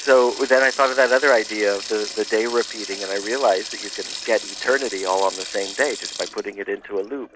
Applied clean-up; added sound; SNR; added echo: none; Sink (filling or washing); 11 dB; none.